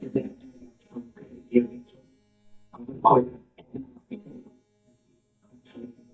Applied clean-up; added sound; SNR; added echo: neural mask model DeepFilterNet 3.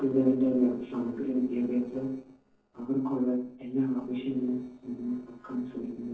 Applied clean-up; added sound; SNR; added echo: neural separator model SepFormer DNS4.